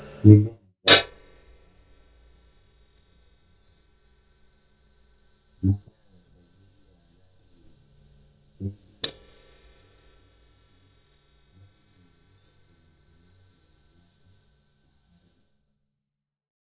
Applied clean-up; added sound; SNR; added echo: neural mask model DeepFilterNet 3.